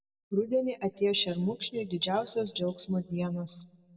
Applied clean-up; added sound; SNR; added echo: none; none; none; reverberation time 0.8 s.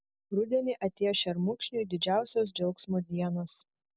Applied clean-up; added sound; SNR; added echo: none; none; none; none.